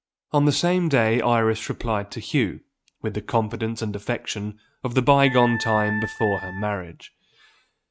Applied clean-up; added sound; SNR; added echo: neural mask model RNNoise.